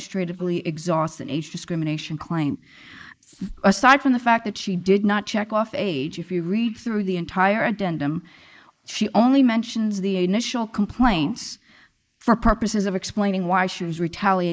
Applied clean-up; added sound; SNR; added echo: neural mask model Resemble Enhance denoiser.